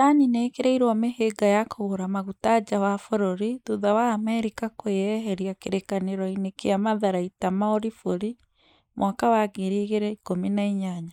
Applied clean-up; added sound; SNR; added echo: neural mask model Resemble Enhance denoiser.